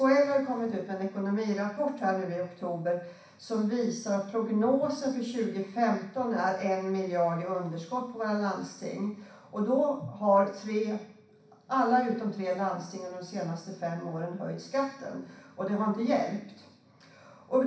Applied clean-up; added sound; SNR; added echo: none; none; none; reverberation time 0.6 s.